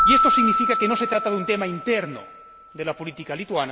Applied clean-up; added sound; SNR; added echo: none; Keyboard (musical); -1 dB; none.